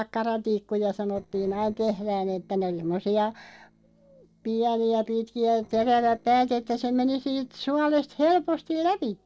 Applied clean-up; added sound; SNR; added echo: neural separator model SepFormer DNS4.